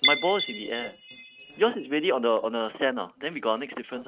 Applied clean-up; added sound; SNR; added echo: neural mask model RNNoise.